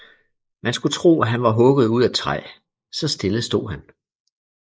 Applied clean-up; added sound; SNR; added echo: neural mask model Resemble Enhance denoiser.